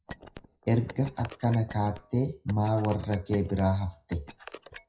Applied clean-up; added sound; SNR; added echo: classical method WPE with log-MMSE.